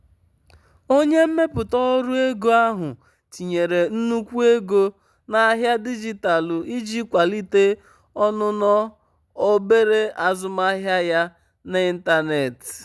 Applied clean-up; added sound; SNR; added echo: none; none; none; none.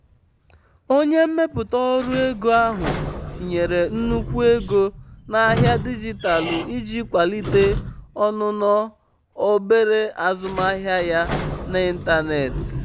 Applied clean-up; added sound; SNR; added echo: none; Squeak / Sliding door; 9 dB; none.